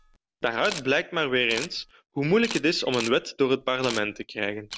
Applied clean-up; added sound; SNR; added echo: none; Camera; 14 dB; none.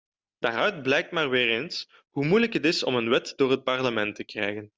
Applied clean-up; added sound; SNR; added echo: none; none; none; none.